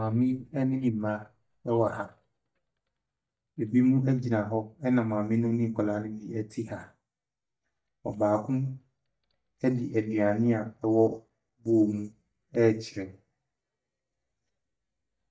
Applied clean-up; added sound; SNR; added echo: neural mask model DeepFilterNet 3.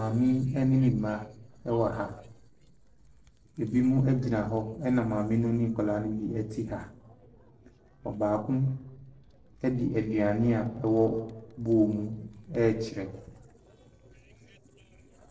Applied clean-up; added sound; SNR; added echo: neural separator model SepFormer DNS4.